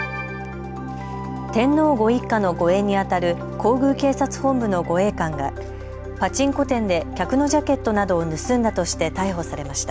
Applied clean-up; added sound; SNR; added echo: none; none; none; none.